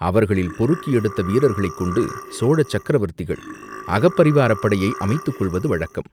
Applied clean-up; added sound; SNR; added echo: none; Burping, eructation; 15 dB; none.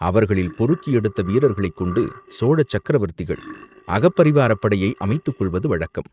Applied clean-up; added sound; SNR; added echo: neural mask model RNNoise.